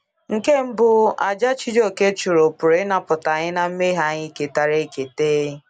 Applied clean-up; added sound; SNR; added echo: none; none; none; none.